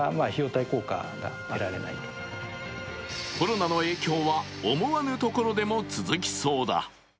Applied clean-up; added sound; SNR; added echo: none; none; none; none.